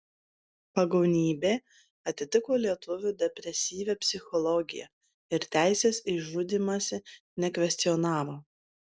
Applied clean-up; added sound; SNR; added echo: none; none; none; none.